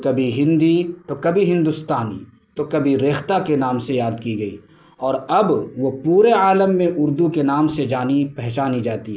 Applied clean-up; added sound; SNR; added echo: none; none; none; none.